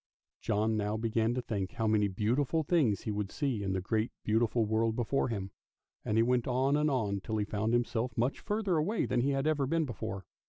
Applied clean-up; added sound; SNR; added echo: none; none; none; none.